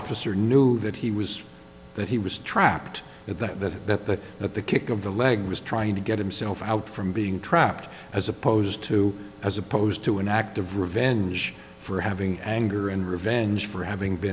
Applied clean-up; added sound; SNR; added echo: none; none; none; none.